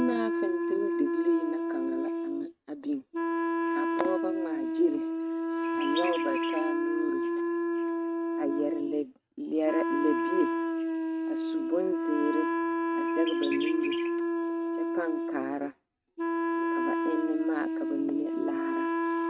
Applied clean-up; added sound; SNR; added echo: neural mask model RNNoise.